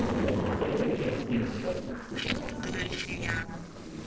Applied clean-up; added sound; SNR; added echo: neural separator model SepFormer DNS4.